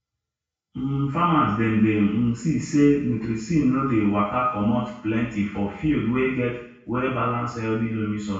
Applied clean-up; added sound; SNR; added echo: none; none; none; reverberation time 0.6 s.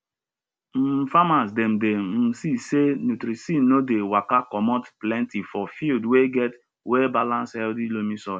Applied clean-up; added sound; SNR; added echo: none; none; none; none.